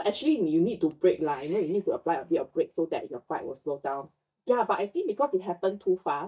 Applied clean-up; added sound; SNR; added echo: neural mask model DeepFilterNet 3.